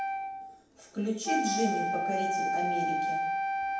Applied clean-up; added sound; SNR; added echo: none; Wind instrument, woodwind instrument; -4 dB; reverberation time 0.9 s.